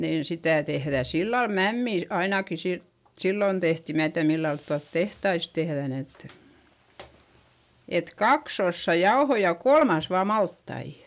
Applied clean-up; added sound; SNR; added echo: none; none; none; none.